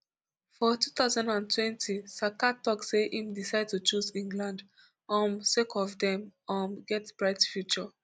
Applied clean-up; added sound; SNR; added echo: none; none; none; none.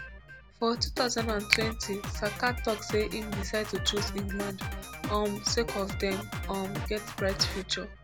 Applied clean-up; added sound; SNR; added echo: none; Finger snapping + Drum kit; 4 dB; none.